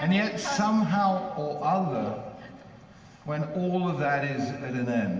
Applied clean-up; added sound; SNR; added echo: none; none; none; reverberation time 0.9 s.